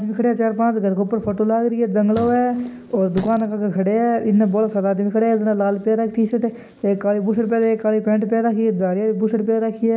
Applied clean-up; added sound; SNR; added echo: none; Fart; 17 dB; none.